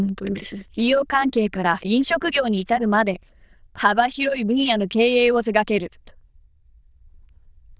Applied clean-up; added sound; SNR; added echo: neural diffusion model UNIVERSE++.